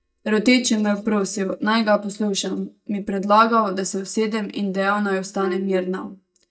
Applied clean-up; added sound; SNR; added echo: neural mask model DeepFilterNet 3.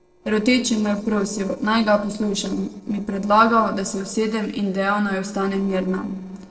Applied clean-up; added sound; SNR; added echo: neural separator model SepFormer DNS4.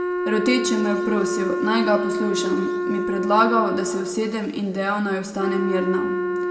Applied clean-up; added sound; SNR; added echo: none; Wind instrument, woodwind instrument; 2 dB; reverberation time 1.5 s.